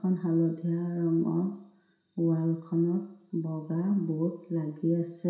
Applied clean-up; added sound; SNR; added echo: none; none; none; reverberation time 0.7 s.